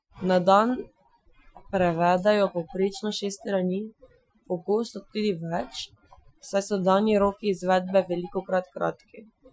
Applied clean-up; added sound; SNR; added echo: classical method Wiener filter.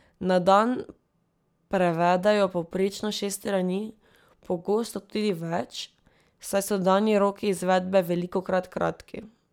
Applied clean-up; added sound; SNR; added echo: none; none; none; none.